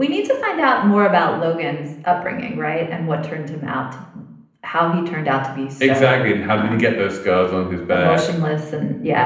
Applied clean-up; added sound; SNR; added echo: none; none; none; reverberation time 0.8 s.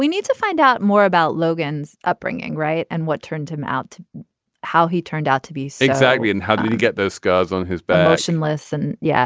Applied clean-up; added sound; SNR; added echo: none; none; none; none.